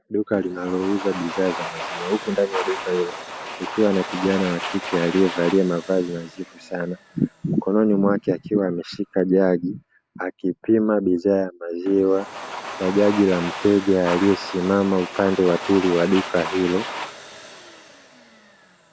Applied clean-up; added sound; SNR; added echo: none; Domestic sounds, home sounds; 11 dB; none.